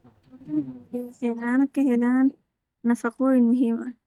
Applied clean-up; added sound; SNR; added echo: neural mask model DeepFilterNet 3.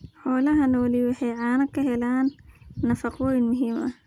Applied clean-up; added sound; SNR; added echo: none; none; none; none.